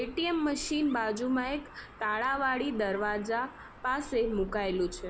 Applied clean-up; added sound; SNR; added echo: none; Dog; 17 dB; none.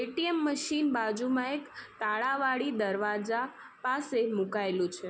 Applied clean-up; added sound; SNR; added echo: none; none; none; none.